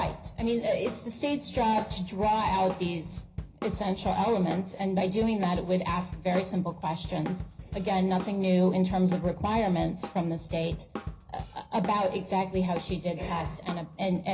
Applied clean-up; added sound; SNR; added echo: none; Drum kit; 13 dB; reverberation time 0.4 s.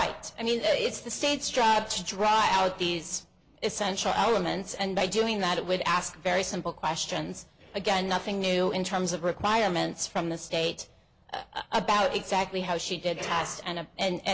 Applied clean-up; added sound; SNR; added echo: none; none; none; none.